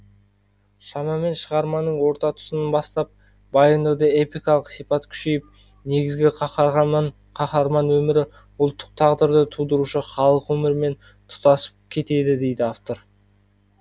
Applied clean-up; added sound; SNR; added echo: none; none; none; none.